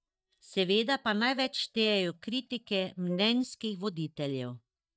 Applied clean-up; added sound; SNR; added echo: neural mask model DeepFilterNet 3.